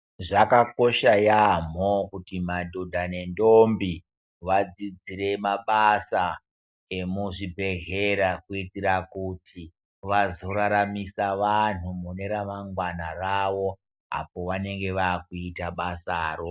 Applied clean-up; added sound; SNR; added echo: none; none; none; none.